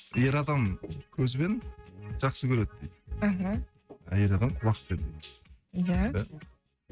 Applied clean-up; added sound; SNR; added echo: neural mask model RNNoise.